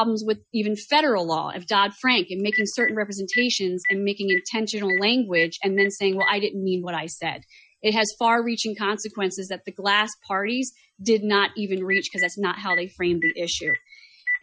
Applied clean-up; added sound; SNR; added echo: classical method Wiener filter.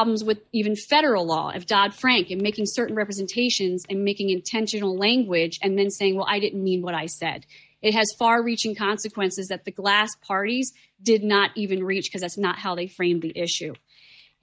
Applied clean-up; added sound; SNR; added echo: neural mask model DeepFilterNet 3.